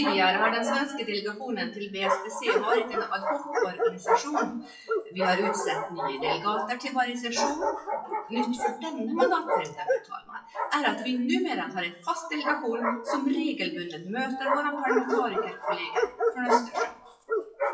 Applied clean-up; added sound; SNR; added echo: classical method WPE with log-MMSE.